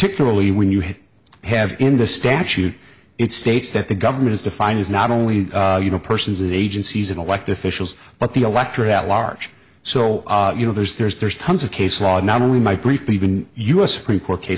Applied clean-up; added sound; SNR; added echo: none; none; none; none.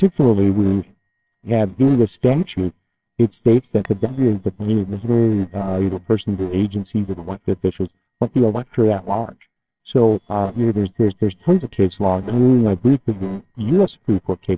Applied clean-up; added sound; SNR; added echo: neural separator model SepFormer WHAMR!.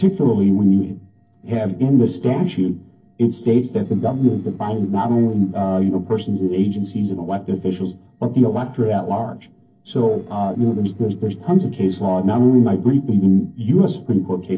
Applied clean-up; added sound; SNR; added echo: neural separator model SepFormer DNS4.